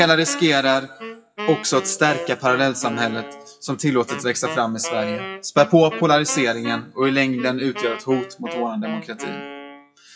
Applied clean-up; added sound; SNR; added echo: classical method WPE with log-MMSE.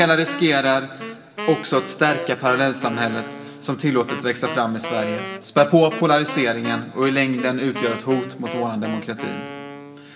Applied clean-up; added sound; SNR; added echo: none; Wind instrument, woodwind instrument; 12 dB; reverberation time 1.5 s.